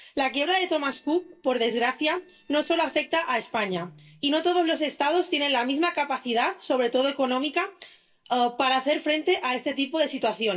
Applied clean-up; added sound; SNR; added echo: neural separator model SepFormer DNS4.